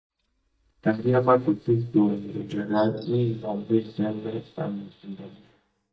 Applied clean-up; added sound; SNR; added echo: neural mask model DeepFilterNet 3.